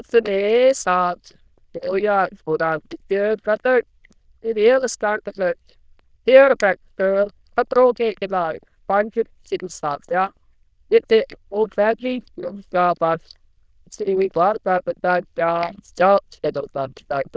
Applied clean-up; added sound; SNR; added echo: neural diffusion model UNIVERSE++.